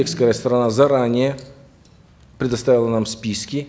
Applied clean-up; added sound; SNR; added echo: none; none; none; none.